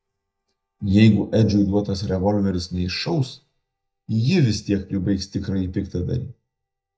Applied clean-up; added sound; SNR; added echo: neural mask model DeepFilterNet 3.